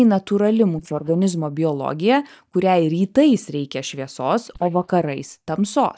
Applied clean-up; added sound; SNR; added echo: neural mask model DeepFilterNet 3.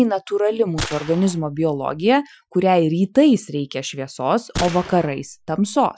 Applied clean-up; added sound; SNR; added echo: classical method Wiener filter.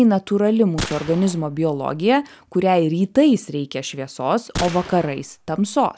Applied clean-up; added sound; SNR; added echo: none; Gunshot, gunfire; 13 dB; none.